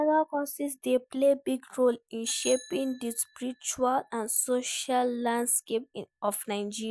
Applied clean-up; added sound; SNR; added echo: none; Bicycle bell; 18 dB; none.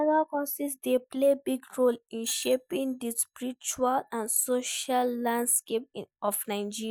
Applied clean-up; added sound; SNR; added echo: neural mask model DeepFilterNet 3.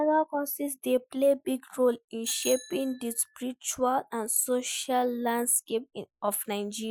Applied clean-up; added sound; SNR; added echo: classical method Wiener filter.